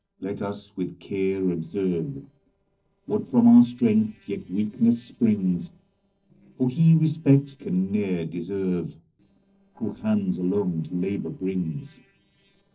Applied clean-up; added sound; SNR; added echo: neural separator model SepFormer DNS4.